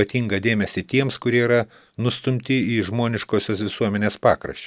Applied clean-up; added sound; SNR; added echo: none; none; none; none.